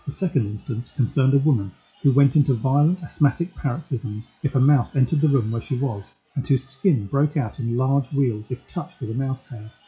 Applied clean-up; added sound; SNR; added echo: classical method WPE with log-MMSE.